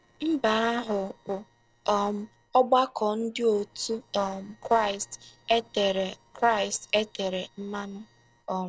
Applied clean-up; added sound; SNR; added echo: neural separator model SepFormer DNS4.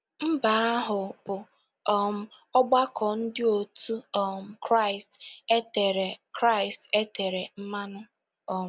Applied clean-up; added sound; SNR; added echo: none; none; none; none.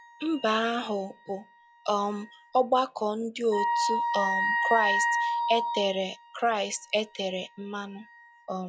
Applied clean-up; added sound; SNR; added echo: classical method log-MMSE.